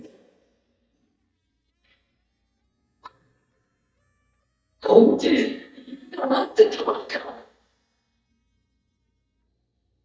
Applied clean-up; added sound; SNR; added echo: neural mask model DeepFilterNet 3.